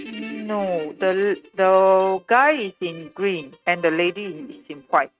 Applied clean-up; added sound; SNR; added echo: neural mask model RNNoise.